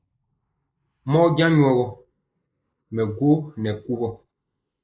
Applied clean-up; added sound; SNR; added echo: neural mask model Resemble Enhance denoiser.